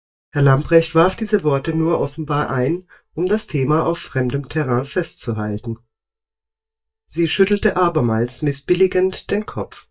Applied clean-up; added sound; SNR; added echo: neural mask model DeepFilterNet 3.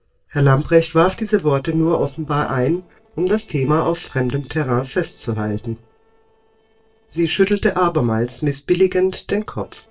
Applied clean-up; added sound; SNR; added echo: neural separator model SepFormer DNS4.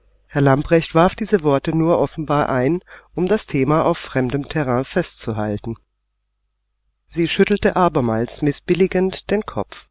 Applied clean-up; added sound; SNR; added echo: none; none; none; none.